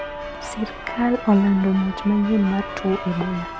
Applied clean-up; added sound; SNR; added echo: none; Church bell; 11 dB; none.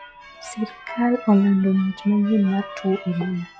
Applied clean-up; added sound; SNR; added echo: classical method log-MMSE.